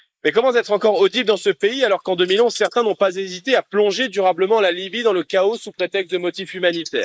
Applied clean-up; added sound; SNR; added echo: neural mask model Resemble Enhance denoiser.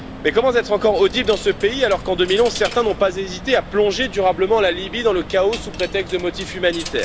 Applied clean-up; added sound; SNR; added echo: none; Coin (dropping); 13 dB; none.